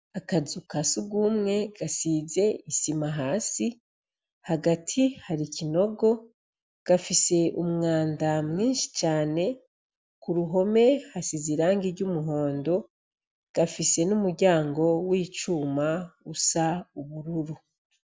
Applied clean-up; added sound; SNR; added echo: none; none; none; none.